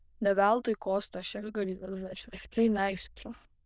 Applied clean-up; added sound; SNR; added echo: neural diffusion model UNIVERSE++.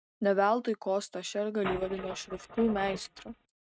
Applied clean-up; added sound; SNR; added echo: neural mask model RNNoise.